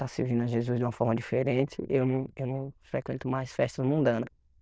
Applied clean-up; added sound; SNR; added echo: neural diffusion model UNIVERSE++.